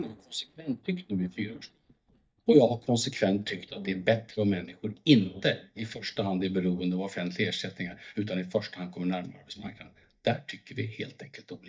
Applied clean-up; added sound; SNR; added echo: neural mask model DeepFilterNet 3.